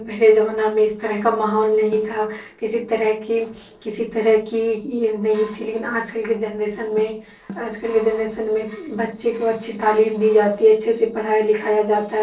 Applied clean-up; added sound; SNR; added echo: neural separator model SepFormer DNS4.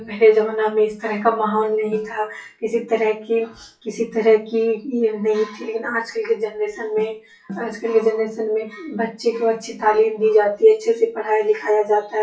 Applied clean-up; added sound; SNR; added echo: classical method WPE with log-MMSE.